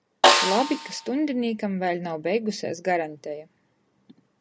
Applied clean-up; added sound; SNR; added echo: none; Snare drum; -2 dB; none.